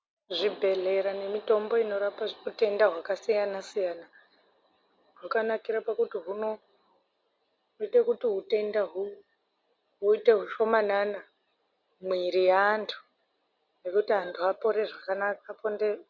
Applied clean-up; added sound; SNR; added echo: none; none; none; none.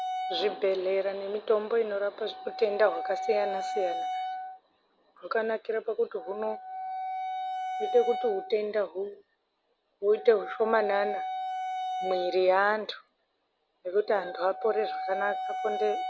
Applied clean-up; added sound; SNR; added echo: none; Wind instrument, woodwind instrument; 7 dB; none.